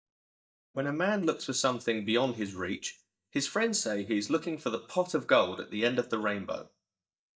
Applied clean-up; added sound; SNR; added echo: neural mask model DeepFilterNet 3.